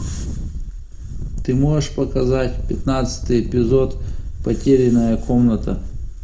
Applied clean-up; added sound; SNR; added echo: none; Wind; 6 dB; reverberation time 0.3 s.